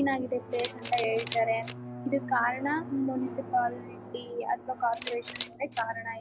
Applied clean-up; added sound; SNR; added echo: none; Camera + Drum; 10 dB; none.